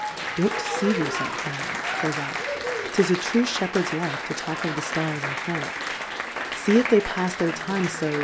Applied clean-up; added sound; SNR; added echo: none; Applause; 3 dB; none.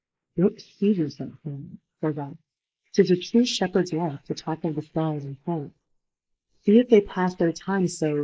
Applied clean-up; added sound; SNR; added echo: neural mask model Resemble Enhance denoiser.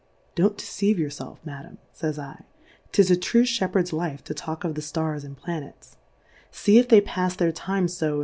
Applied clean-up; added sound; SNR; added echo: none; none; none; none.